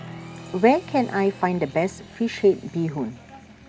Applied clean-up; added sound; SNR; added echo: none; Applause; 17 dB; none.